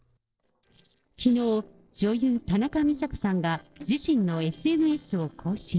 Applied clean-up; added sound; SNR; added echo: neural separator model SepFormer DNS4.